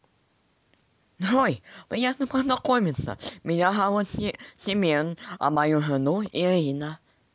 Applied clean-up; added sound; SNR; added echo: none; none; none; none.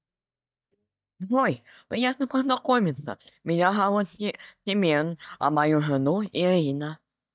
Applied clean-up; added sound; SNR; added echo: neural mask model DeepFilterNet 3.